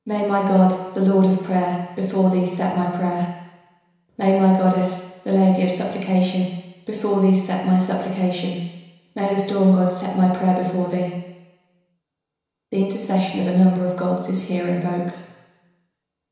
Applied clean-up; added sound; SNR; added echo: none; none; none; reverberation time 1.0 s.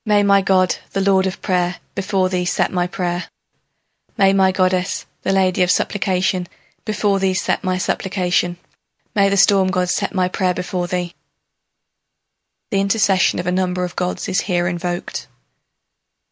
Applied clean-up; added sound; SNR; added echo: none; none; none; none.